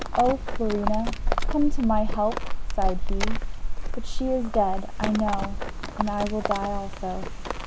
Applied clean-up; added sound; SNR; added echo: none; Rain + Livestock, farm animals, working animals; -3 dB; none.